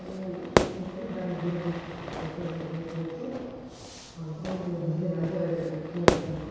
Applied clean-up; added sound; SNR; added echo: none; Fire / Fireworks; 0 dB; reverberation time 2.0 s.